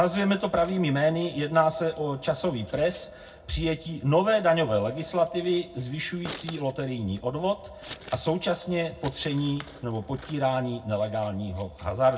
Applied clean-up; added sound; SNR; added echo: none; Scissors; 18 dB; reverberation time 0.4 s.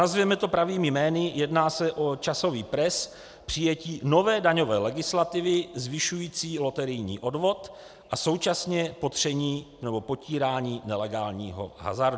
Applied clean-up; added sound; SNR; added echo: none; none; none; none.